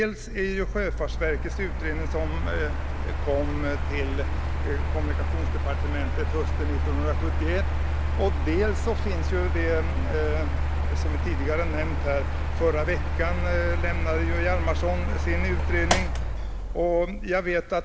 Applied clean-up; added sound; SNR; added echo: none; Mechanical fan; -4 dB; none.